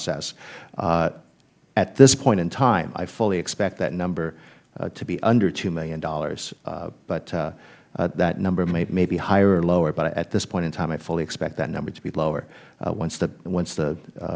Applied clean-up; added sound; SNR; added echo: none; Electric guitar; 17 dB; none.